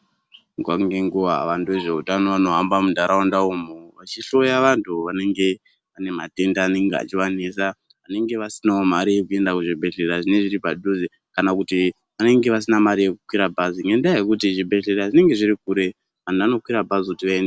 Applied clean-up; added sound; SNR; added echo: none; none; none; none.